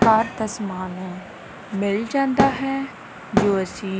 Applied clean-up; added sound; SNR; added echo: none; Thump, thud; 0 dB; none.